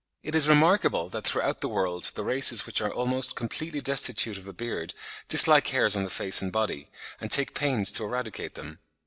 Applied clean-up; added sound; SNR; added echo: none; none; none; none.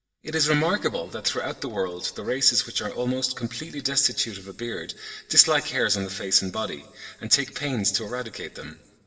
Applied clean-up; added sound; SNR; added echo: none; none; none; reverberation time 1.9 s.